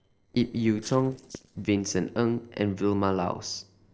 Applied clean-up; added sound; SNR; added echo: neural separator model SepFormer DNS4.